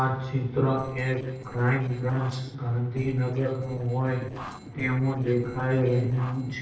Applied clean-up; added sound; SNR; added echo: neural separator model SepFormer DNS4.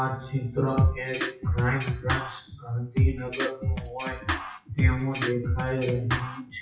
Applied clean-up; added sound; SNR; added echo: classical method WPE with log-MMSE.